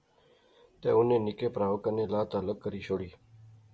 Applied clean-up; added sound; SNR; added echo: none; none; none; none.